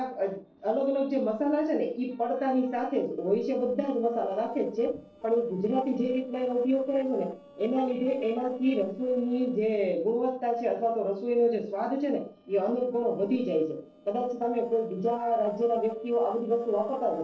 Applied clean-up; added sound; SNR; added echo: neural separator model SepFormer DNS4.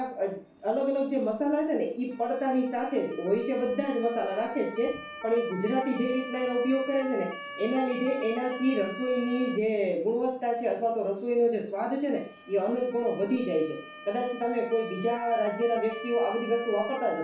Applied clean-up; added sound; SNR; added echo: none; Motor vehicle (road) / Siren; 15 dB; reverberation time 0.3 s.